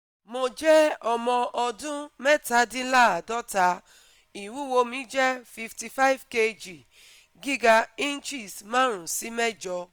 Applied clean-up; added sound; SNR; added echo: none; none; none; none.